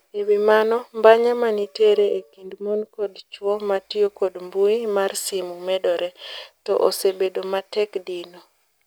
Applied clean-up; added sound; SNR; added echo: none; none; none; none.